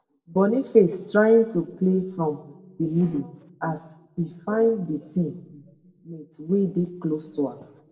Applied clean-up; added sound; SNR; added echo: neural separator model SepFormer DNS4.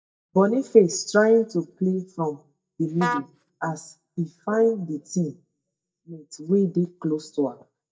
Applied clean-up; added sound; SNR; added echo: neural mask model DeepFilterNet 3.